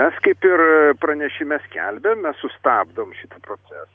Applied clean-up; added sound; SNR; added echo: none; none; none; none.